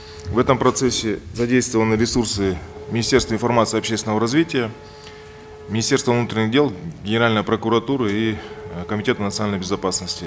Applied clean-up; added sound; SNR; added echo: none; Race car, auto racing / Accelerating, revving, vroom; 20 dB; none.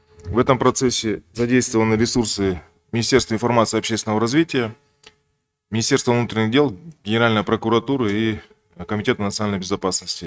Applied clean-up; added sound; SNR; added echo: neural mask model RNNoise.